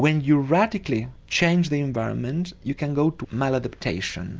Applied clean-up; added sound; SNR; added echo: none; none; none; none.